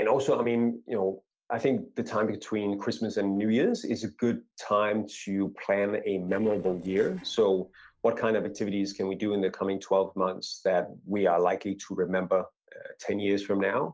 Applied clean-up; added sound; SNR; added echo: neural separator model SepFormer DNS4.